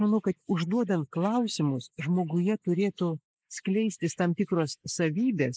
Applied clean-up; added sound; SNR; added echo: neural mask model Resemble Enhance denoiser.